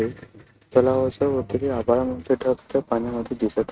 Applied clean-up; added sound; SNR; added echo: neural mask model RNNoise.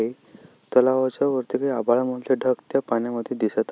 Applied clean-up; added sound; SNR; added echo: none; none; none; none.